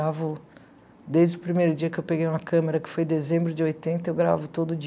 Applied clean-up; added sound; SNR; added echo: none; none; none; none.